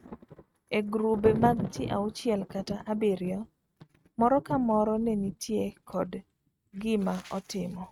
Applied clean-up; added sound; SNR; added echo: neural mask model RNNoise.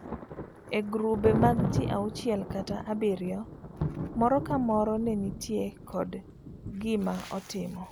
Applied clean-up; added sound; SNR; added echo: none; Thunder; 5 dB; none.